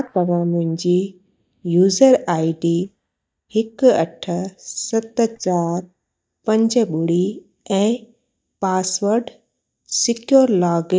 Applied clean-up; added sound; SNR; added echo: neural mask model DeepFilterNet 3.